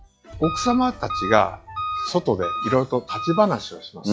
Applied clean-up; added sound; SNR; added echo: classical method log-MMSE.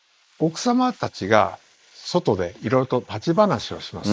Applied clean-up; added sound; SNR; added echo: neural mask model Resemble Enhance denoiser.